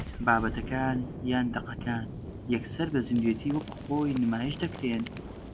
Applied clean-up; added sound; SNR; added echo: none; Boom; 9 dB; none.